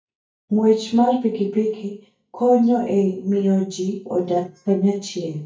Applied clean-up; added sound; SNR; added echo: neural mask model DeepFilterNet 3.